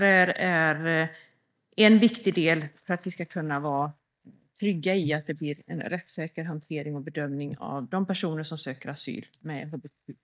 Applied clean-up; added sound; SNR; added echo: neural mask model DeepFilterNet 3.